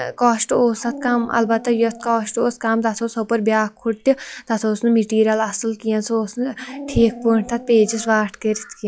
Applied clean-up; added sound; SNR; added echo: classical method log-MMSE.